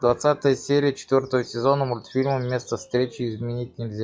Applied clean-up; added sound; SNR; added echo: classical method log-MMSE.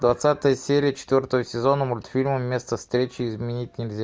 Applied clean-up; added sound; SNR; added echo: none; none; none; none.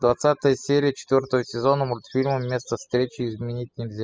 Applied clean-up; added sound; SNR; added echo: classical method spectral subtraction.